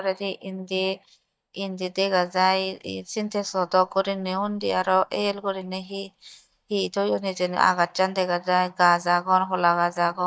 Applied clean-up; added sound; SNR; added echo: neural mask model DeepFilterNet 3.